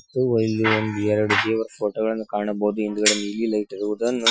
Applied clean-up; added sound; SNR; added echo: classical method Wiener filter.